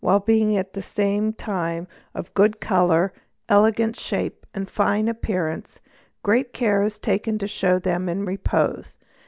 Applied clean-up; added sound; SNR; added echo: none; none; none; none.